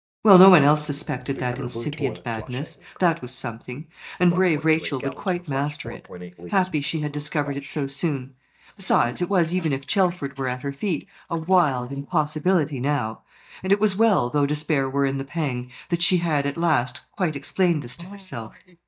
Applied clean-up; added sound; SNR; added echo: neural mask model DeepFilterNet 3.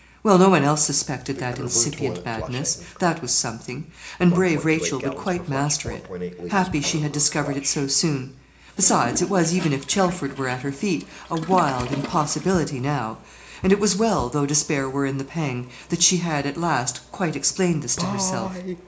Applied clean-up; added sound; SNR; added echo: none; Toilet flush; 13 dB; reverberation time 0.4 s.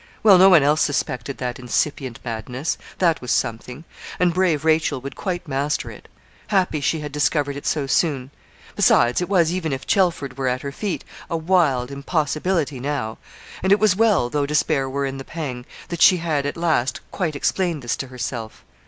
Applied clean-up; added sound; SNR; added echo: none; none; none; none.